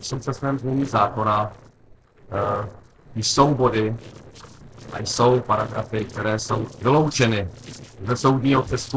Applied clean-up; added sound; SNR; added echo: neural separator model SepFormer DNS4.